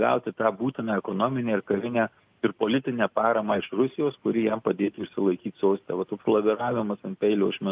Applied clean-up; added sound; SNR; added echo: none; none; none; none.